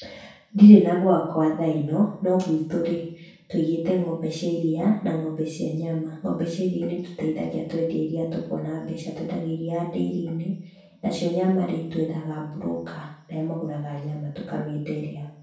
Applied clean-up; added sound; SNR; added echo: none; none; none; reverberation time 0.6 s.